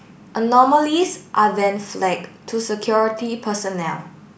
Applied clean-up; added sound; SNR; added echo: none; none; none; none.